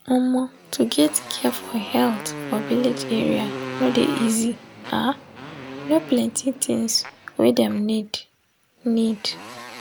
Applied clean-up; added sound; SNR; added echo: none; Motorcycle; 13 dB; none.